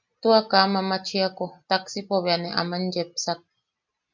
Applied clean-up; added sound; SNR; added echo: none; none; none; none.